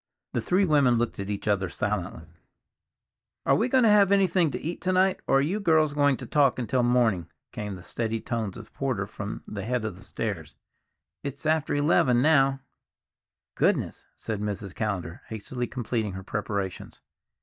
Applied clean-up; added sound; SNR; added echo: neural mask model DeepFilterNet 3.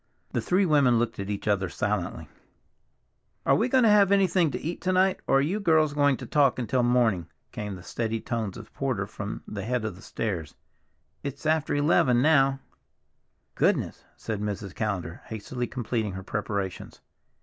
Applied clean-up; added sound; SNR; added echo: none; none; none; none.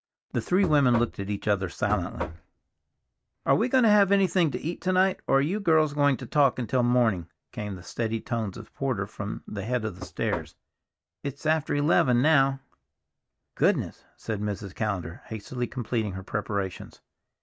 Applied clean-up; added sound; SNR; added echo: neural mask model RNNoise.